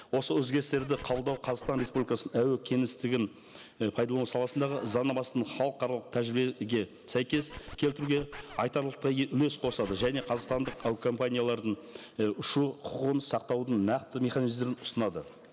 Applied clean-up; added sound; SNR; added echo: none; Scratching (performance technique); 16 dB; none.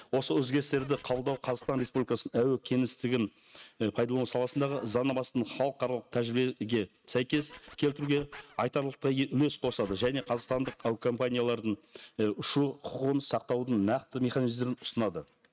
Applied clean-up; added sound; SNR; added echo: neural mask model RNNoise.